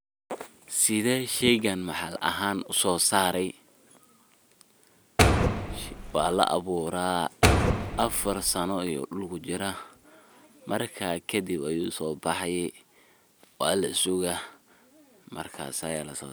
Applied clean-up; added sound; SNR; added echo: none; Door; -3 dB; none.